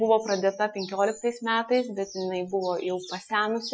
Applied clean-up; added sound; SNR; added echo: classical method Wiener filter.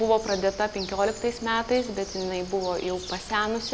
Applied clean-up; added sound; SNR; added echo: none; Bird; 13 dB; none.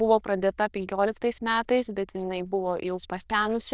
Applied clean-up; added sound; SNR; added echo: neural diffusion model UNIVERSE++.